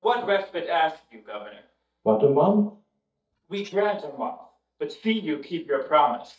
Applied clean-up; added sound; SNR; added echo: neural mask model DeepFilterNet 3.